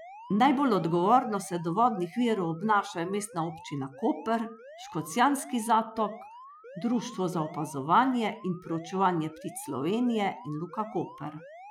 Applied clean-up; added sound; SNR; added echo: classical method Wiener filter.